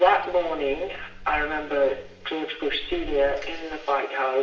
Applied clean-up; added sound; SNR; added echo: none; Boat, Water vehicle; 13 dB; reverberation time 0.7 s.